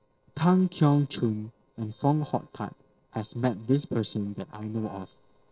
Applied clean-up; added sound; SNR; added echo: neural separator model SepFormer DNS4.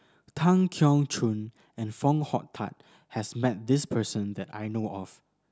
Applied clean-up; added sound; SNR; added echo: none; none; none; none.